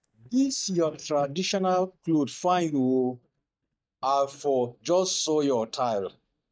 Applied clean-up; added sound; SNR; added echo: neural mask model DeepFilterNet 3.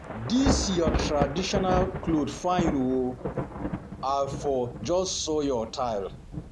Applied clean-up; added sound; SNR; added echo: none; Thunder / Rain; 4 dB; none.